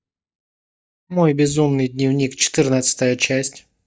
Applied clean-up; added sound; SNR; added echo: neural mask model DeepFilterNet 3.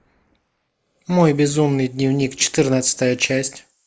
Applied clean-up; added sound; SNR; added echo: neural mask model Resemble Enhance denoiser.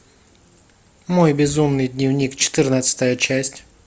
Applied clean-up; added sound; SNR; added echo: none; none; none; none.